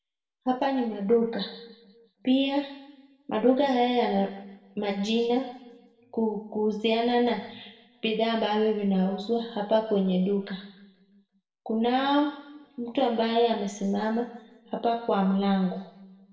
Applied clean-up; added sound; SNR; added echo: none; none; none; reverberation time 0.9 s.